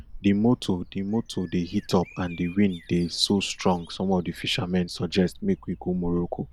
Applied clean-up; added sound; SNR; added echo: none; Bird vocalization, bird call, bird song; 19 dB; none.